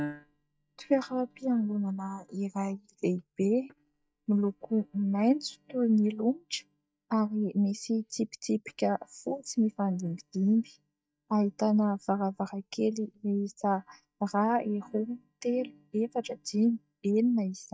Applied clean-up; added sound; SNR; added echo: neural mask model DeepFilterNet 3.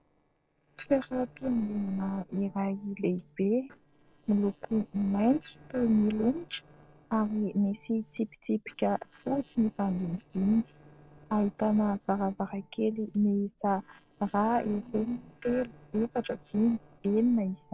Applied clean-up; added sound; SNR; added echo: neural separator model SepFormer DNS4.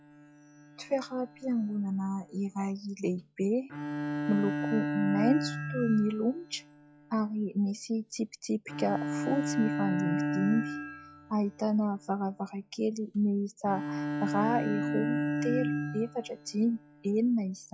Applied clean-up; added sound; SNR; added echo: classical method log-MMSE.